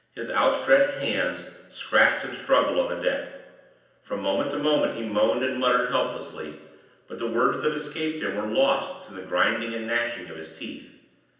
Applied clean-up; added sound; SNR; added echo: none; none; none; reverberation time 0.9 s.